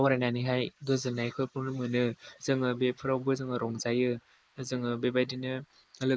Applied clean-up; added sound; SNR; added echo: neural mask model Resemble Enhance denoiser.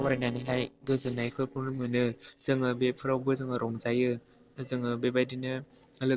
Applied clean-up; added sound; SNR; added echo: neural separator model SepFormer DNS4.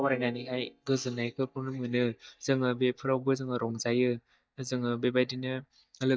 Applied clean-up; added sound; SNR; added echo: neural mask model DeepFilterNet 3.